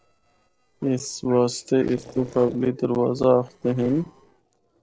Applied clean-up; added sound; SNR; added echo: neural separator model SepFormer DNS4.